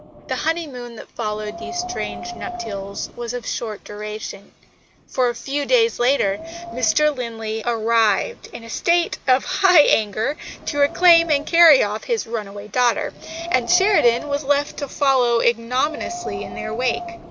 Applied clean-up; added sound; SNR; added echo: none; Wind; 14 dB; none.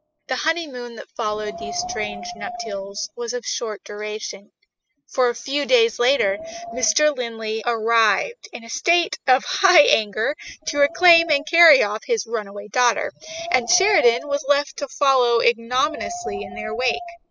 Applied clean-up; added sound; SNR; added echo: classical method spectral subtraction.